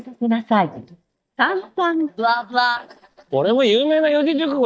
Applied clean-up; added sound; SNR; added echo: neural mask model DeepFilterNet 3.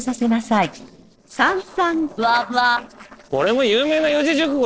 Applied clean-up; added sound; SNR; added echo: neural separator model SepFormer DNS4.